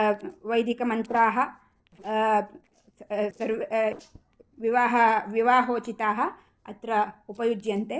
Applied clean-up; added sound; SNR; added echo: neural separator model SepFormer DNS4.